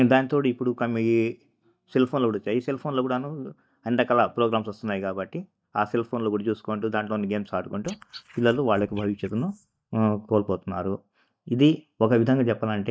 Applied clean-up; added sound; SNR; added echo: neural mask model DeepFilterNet 3.